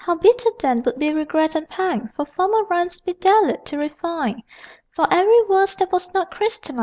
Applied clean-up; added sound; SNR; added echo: none; none; none; none.